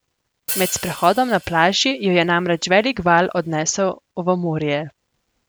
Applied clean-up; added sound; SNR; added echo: none; Hi-hat; 14 dB; none.